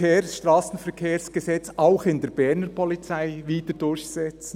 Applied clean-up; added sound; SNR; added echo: none; none; none; none.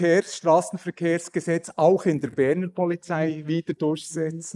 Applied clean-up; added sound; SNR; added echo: neural mask model Resemble Enhance denoiser.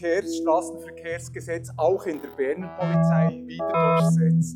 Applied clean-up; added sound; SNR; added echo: classical method log-MMSE.